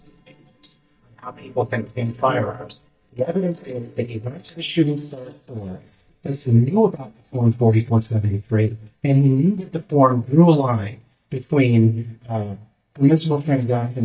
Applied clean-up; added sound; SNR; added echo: neural mask model DeepFilterNet 3.